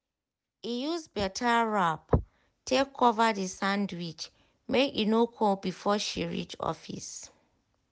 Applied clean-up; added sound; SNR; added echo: none; none; none; none.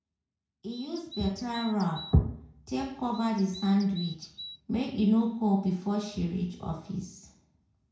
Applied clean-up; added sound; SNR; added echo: none; Bird vocalization, bird call, bird song; 15 dB; reverberation time 0.6 s.